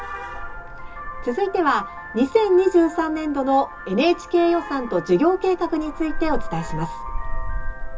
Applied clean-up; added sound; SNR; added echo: none; Vehicle horn, car horn, honking; 7 dB; reverberation time 0.2 s.